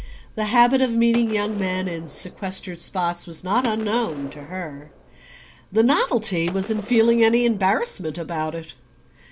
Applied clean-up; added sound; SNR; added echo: none; Gunshot, gunfire; 18 dB; none.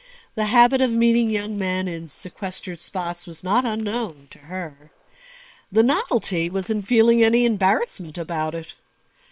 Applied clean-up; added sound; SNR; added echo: neural separator model SepFormer WHAM!.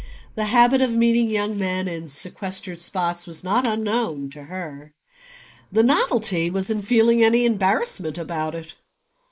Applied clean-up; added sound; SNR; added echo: neural mask model Resemble Enhance denoiser.